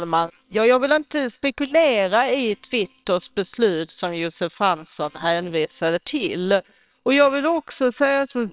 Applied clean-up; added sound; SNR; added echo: neural separator model SepFormer WHAMR!.